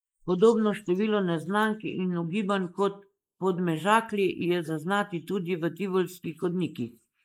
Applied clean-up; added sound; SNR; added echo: neural mask model Resemble Enhance denoiser.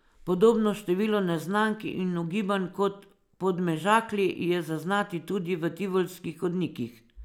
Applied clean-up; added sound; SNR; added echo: none; none; none; none.